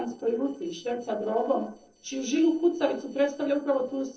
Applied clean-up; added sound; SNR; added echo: neural separator model SepFormer DNS4.